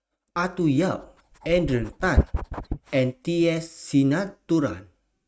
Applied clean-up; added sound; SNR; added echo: neural mask model RNNoise.